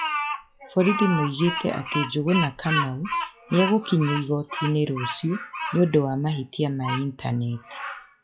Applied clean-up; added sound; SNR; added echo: classical method log-MMSE.